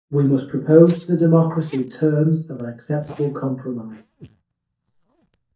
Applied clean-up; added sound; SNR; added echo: neural mask model DeepFilterNet 3.